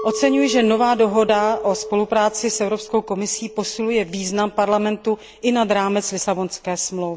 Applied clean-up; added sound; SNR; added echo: none; Chink, clink; 13 dB; none.